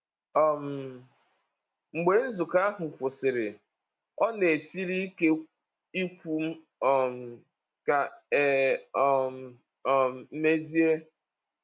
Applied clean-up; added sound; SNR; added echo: none; none; none; none.